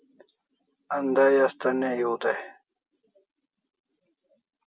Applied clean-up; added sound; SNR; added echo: none; none; none; none.